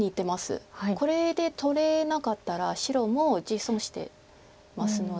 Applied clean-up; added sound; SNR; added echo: none; none; none; none.